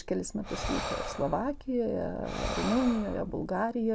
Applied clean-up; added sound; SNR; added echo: none; Breathing; 7 dB; none.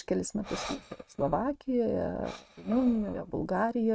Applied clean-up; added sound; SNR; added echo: neural mask model RNNoise.